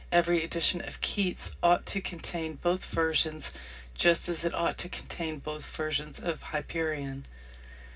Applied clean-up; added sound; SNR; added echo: none; none; none; reverberation time 0.4 s.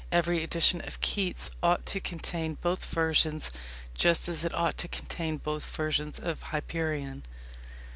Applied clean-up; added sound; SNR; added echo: none; none; none; none.